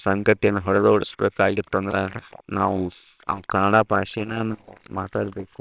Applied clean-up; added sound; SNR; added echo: neural separator model SepFormer WHAMR!.